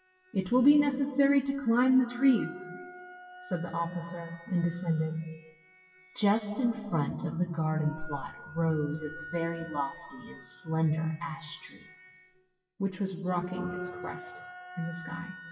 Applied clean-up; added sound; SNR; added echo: classical method WPE with log-MMSE.